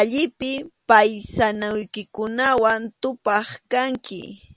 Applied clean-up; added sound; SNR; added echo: none; none; none; none.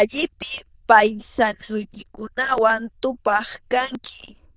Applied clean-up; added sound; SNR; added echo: neural diffusion model UNIVERSE++.